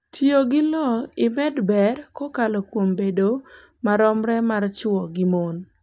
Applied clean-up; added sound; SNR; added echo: none; none; none; none.